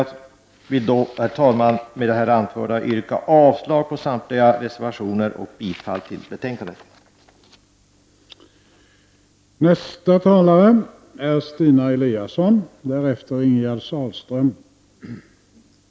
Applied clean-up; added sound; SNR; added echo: none; none; none; none.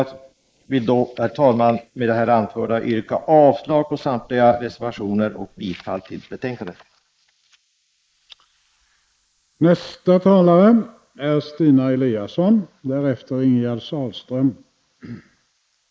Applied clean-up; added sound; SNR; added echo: neural mask model Resemble Enhance denoiser.